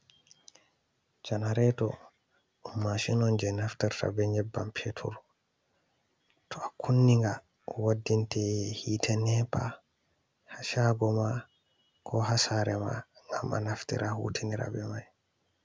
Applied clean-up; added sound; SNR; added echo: none; none; none; none.